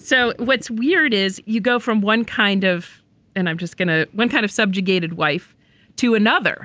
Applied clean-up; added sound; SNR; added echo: none; none; none; none.